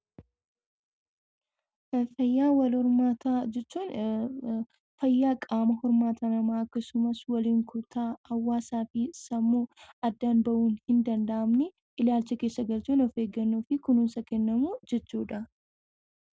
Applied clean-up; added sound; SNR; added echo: none; none; none; none.